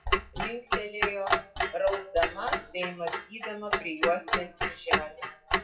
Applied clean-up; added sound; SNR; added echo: classical method WPE with log-MMSE.